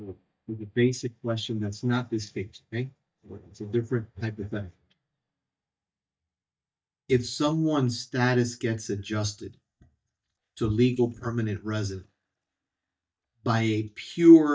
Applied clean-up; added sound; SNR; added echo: neural mask model DeepFilterNet 3.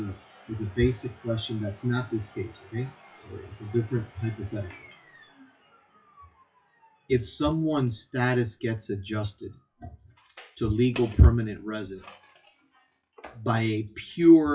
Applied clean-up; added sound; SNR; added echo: classical method WPE with log-MMSE.